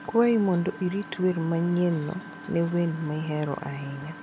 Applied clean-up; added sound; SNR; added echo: none; Engine; 15 dB; none.